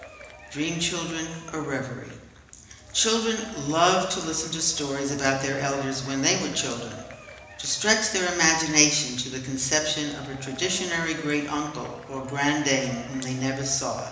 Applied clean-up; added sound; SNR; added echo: none; Applause / Crowd / Cheering; 19 dB; reverberation time 1.0 s.